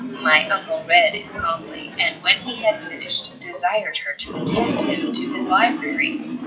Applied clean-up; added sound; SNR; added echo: classical method WPE with log-MMSE.